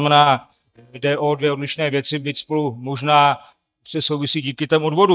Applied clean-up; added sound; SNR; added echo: neural mask model DeepFilterNet 3.